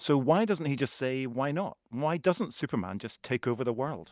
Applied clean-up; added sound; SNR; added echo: none; none; none; none.